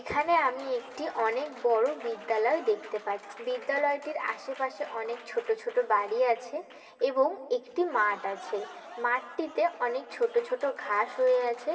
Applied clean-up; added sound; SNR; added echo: none; Applause; 18 dB; reverberation time 2.8 s.